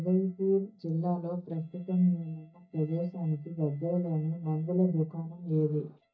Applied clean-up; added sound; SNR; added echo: neural mask model DeepFilterNet 3.